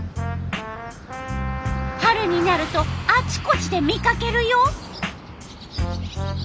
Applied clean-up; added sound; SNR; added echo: none; Car passing by; 14 dB; none.